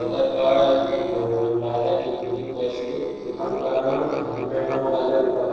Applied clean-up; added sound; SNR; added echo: neural separator model SepFormer DNS4.